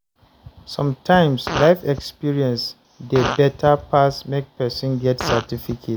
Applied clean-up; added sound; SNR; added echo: none; Fart; 11 dB; none.